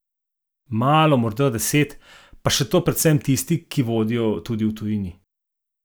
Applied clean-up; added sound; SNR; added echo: none; none; none; none.